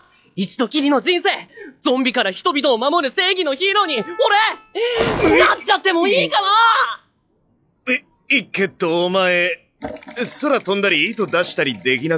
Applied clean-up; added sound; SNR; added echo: classical method log-MMSE.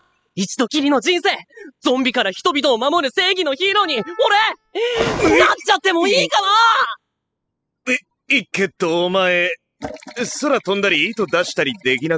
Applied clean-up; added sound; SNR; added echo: classical method spectral subtraction.